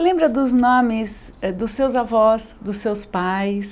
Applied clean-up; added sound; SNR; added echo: none; none; none; none.